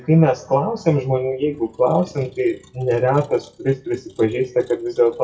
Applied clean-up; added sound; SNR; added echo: classical method WPE with log-MMSE.